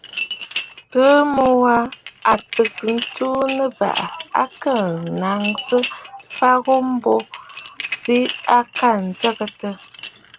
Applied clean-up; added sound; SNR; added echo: none; Dishes, pots, and pans; 11 dB; none.